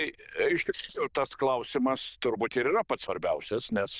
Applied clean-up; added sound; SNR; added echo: neural diffusion model UNIVERSE++.